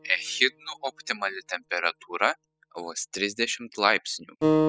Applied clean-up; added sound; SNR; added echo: classical method spectral subtraction.